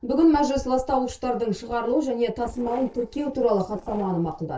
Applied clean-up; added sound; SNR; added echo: neural separator model SepFormer DNS4.